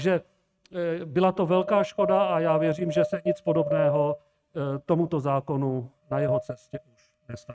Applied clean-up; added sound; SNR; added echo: neural mask model RNNoise.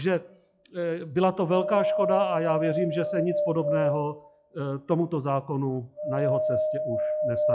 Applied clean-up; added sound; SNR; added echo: classical method log-MMSE.